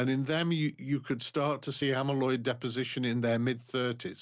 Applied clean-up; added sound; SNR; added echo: none; none; none; none.